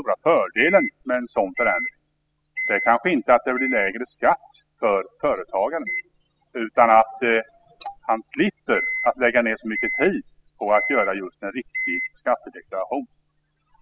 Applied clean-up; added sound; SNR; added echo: classical method spectral subtraction.